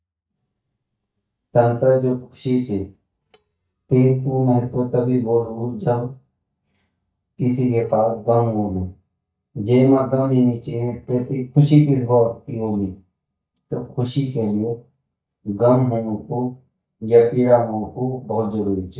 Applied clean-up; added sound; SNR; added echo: neural mask model DeepFilterNet 3.